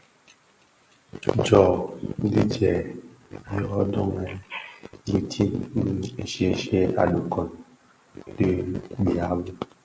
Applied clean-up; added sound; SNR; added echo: none; none; none; none.